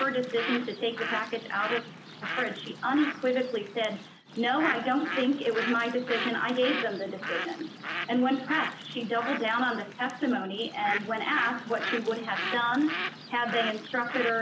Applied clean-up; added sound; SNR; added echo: none; Bird; 7 dB; none.